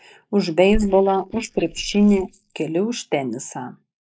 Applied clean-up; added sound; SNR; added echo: neural mask model Resemble Enhance denoiser.